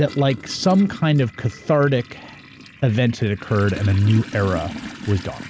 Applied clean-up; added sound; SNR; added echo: none; Toilet flush; 16 dB; none.